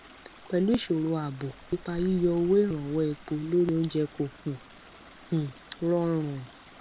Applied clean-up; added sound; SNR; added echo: none; Stream; 20 dB; none.